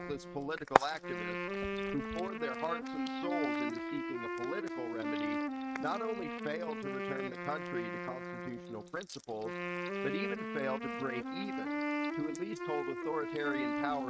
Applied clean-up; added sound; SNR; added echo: neural mask model RNNoise.